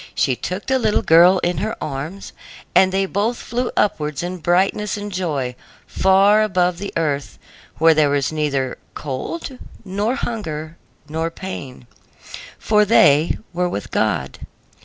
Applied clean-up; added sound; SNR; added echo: none; none; none; none.